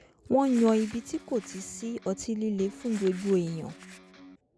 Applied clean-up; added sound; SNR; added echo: none; Crumpling, crinkling + Electric guitar; 19 dB; none.